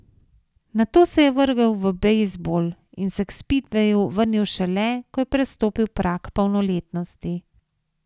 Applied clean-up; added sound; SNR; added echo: none; none; none; none.